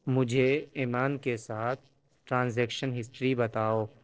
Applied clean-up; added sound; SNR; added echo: neural separator model SepFormer DNS4.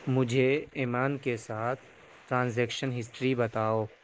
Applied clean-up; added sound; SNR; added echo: neural mask model Resemble Enhance denoiser.